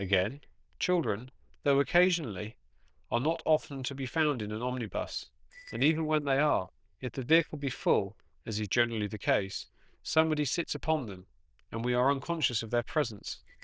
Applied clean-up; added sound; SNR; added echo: neural diffusion model UNIVERSE++.